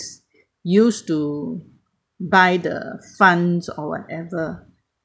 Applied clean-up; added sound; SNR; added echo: none; none; none; none.